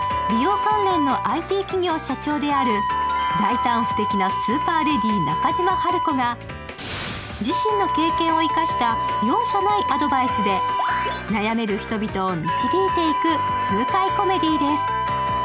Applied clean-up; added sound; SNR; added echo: none; Wind instrument, woodwind instrument; 1 dB; none.